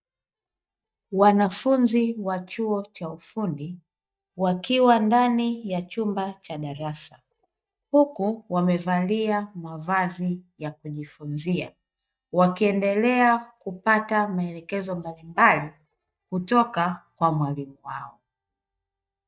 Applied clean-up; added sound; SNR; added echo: neural mask model DeepFilterNet 3.